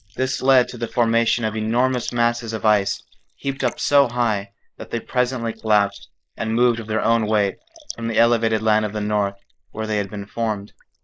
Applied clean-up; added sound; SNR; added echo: neural mask model Resemble Enhance denoiser.